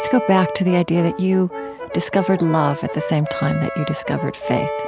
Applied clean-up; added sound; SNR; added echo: none; Brass instrument; 8 dB; none.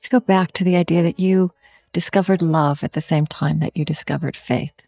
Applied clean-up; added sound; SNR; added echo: neural mask model DeepFilterNet 3.